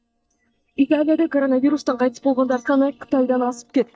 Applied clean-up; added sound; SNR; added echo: neural mask model DeepFilterNet 3.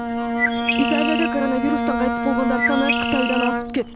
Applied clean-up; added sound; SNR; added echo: none; Bowed string instrument + Bird; -2 dB; none.